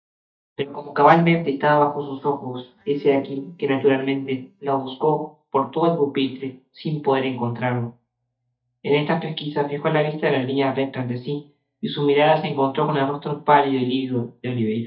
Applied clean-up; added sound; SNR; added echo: neural mask model DeepFilterNet 3.